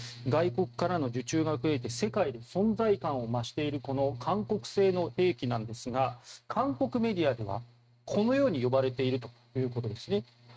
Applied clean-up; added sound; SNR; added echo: neural mask model RNNoise.